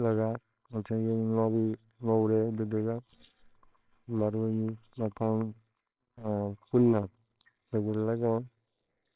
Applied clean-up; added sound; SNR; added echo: neural separator model SepFormer WHAMR!.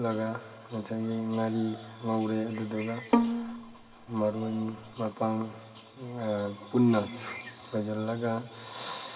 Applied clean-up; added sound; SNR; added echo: none; Bowed string instrument; 0 dB; reverberation time 1.9 s.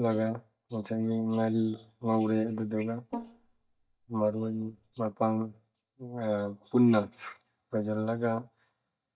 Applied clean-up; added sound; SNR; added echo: neural mask model DeepFilterNet 3.